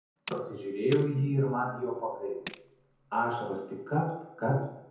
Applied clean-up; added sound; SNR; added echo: none; Tools; 18 dB; reverberation time 0.9 s.